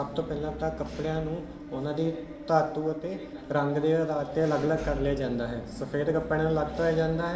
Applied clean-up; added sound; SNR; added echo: none; Engine / Mechanisms; 12 dB; reverberation time 1.7 s.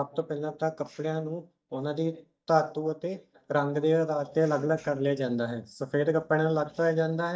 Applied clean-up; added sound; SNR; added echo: neural mask model DeepFilterNet 3.